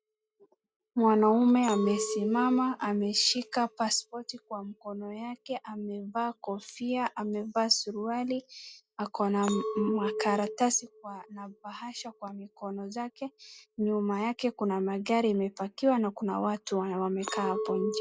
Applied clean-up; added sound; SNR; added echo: classical method log-MMSE.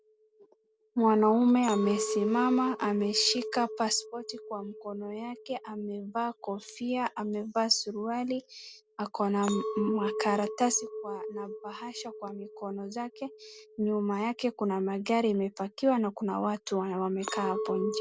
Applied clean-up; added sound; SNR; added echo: none; Chink, clink; 10 dB; none.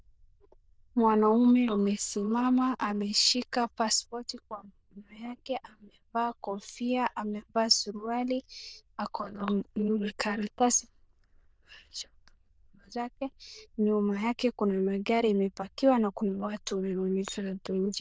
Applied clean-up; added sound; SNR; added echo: neural diffusion model UNIVERSE++.